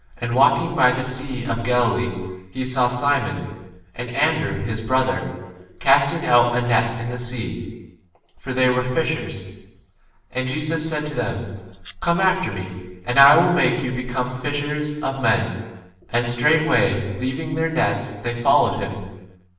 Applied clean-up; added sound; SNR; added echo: none; Domestic sounds, home sounds; 16 dB; reverberation time 1.1 s.